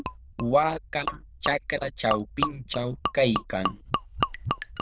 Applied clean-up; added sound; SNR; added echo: neural diffusion model UNIVERSE++.